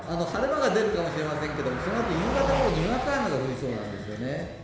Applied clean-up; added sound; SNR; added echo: none; Car passing by; 7 dB; reverberation time 1.1 s.